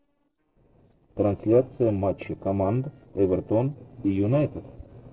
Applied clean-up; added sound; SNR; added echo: neural separator model SepFormer DNS4.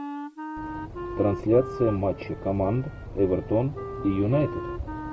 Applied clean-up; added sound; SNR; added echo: none; Wind instrument, woodwind instrument; 10 dB; none.